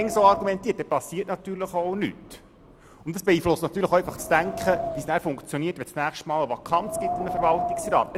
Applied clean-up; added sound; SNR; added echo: none; Wind; 9 dB; none.